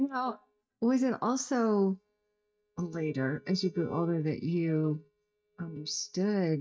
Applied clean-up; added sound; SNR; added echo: neural mask model DeepFilterNet 3.